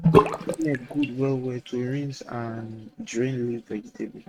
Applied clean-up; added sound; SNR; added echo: neural mask model RNNoise.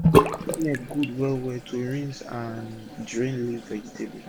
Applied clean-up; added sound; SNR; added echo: none; Bathtub (filling or washing) / Sink (filling or washing); -2 dB; none.